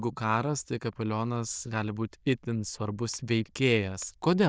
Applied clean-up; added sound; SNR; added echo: neural diffusion model UNIVERSE++.